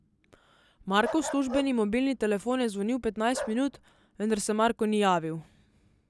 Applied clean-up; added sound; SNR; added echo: none; Bark; 13 dB; none.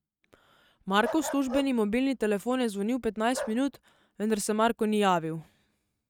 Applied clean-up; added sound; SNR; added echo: neural mask model RNNoise.